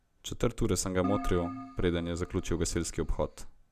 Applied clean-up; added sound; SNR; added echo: none; Keyboard (musical); 10 dB; none.